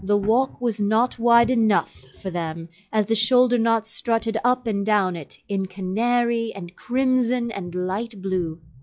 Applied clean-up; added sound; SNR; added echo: classical method log-MMSE.